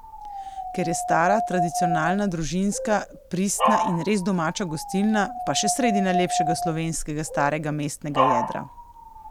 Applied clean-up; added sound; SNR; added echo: none; Dog; 3 dB; none.